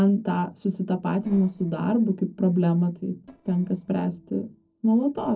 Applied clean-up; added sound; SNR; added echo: neural separator model SepFormer DNS4.